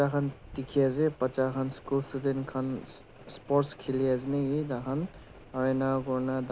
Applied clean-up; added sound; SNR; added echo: none; none; none; none.